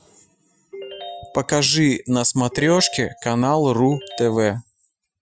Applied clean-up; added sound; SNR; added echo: classical method Wiener filter.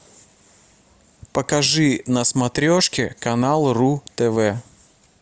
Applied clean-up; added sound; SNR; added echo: none; none; none; none.